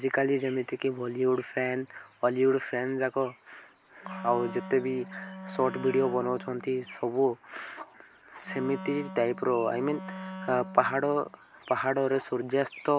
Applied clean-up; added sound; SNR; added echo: none; Wind instrument, woodwind instrument; 13 dB; none.